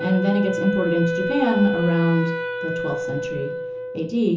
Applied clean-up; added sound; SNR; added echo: none; Wind instrument, woodwind instrument; 4 dB; reverberation time 0.8 s.